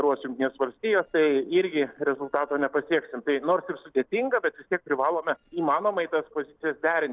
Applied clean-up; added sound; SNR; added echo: neural separator model SepFormer DNS4.